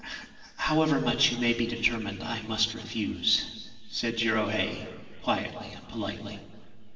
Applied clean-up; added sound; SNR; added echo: none; none; none; reverberation time 2.3 s.